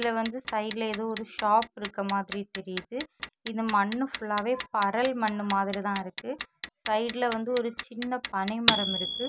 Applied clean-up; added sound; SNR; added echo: none; Clock; 5 dB; none.